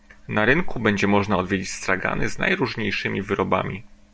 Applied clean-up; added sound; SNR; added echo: none; none; none; none.